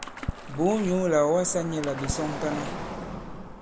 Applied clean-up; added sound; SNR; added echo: none; Car passing by + Water / Splash, splatter; 7 dB; none.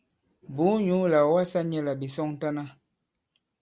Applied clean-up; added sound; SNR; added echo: none; none; none; none.